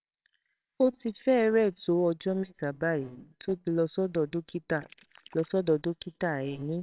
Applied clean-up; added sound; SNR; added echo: neural separator model SepFormer WHAMR!.